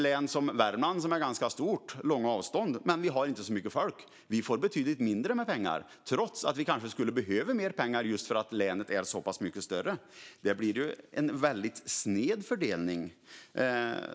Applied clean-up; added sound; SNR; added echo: none; none; none; none.